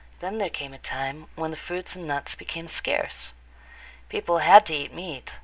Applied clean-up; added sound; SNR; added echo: none; none; none; none.